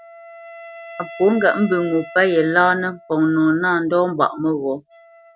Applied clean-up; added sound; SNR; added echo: none; Wind instrument, woodwind instrument; 20 dB; none.